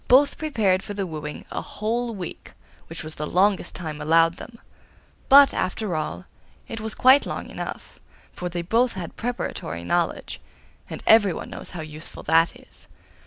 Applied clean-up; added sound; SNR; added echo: none; none; none; none.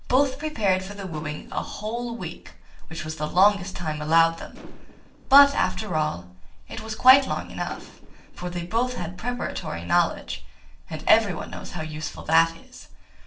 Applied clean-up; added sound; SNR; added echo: neural separator model SepFormer DNS4.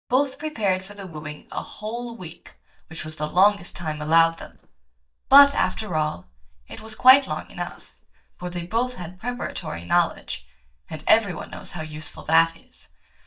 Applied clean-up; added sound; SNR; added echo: neural mask model DeepFilterNet 3.